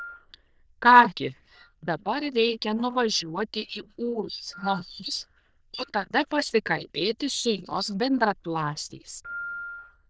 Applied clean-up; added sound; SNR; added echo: neural diffusion model UNIVERSE++.